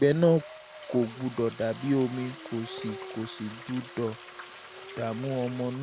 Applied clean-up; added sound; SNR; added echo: none; Frying (food) + Dog; 14 dB; none.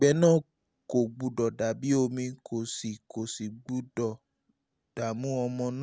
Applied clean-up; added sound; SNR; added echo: none; none; none; none.